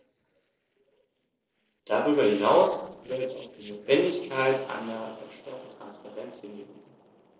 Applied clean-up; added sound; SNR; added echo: neural separator model SepFormer DNS4.